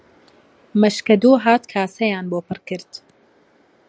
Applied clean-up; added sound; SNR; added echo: none; none; none; none.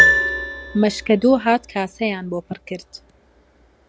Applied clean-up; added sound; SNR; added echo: none; Piano; 1 dB; none.